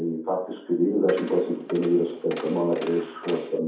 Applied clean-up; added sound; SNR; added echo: none; Coin (dropping); 17 dB; reverberation time 0.6 s.